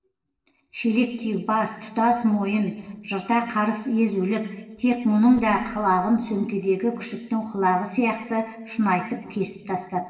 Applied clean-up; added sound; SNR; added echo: neural separator model SepFormer DNS4.